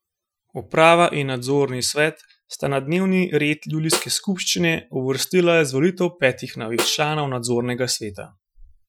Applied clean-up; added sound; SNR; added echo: classical method Wiener filter.